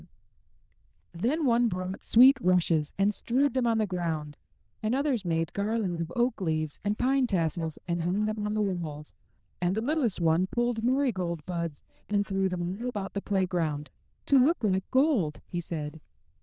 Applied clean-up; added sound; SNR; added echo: neural diffusion model UNIVERSE++.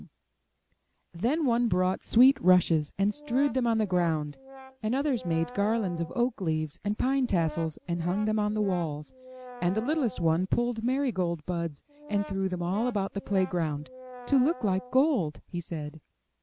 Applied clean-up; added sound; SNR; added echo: none; Brass instrument; 18 dB; none.